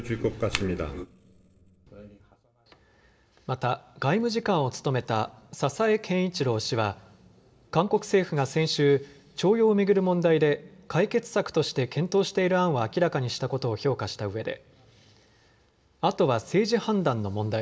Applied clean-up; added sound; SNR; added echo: none; none; none; reverberation time 0.5 s.